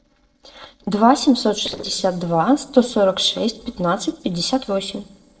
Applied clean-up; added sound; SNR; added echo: neural separator model SepFormer DNS4.